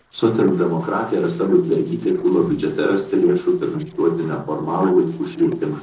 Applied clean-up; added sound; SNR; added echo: neural separator model SepFormer DNS4.